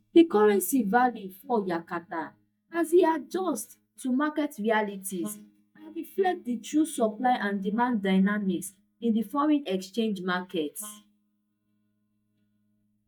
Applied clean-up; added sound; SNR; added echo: neural mask model DeepFilterNet 3.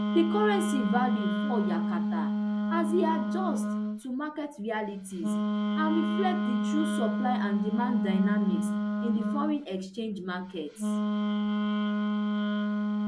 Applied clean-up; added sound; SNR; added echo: none; Wind instrument, woodwind instrument; -3 dB; none.